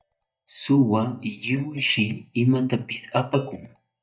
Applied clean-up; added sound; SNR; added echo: neural mask model DeepFilterNet 3.